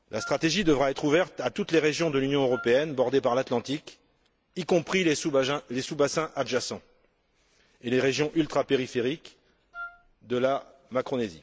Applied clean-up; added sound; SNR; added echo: none; Wind instrument, woodwind instrument; 16 dB; none.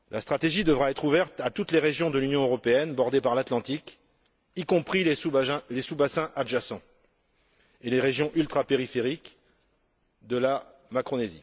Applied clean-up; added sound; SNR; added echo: none; none; none; none.